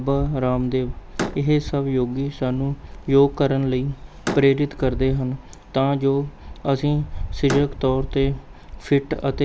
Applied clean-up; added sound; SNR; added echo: none; Slam; 15 dB; none.